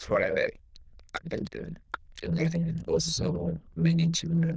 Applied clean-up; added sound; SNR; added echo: neural diffusion model UNIVERSE++.